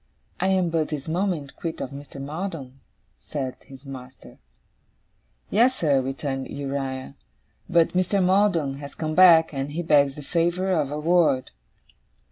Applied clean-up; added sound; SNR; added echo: none; none; none; none.